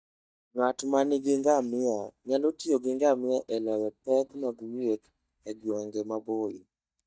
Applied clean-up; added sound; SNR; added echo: neural mask model DeepFilterNet 3.